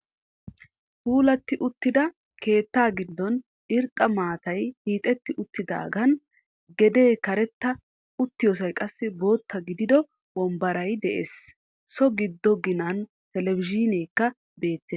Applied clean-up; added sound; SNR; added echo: none; none; none; none.